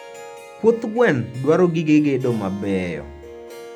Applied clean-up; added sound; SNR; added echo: none; Harp; 19 dB; none.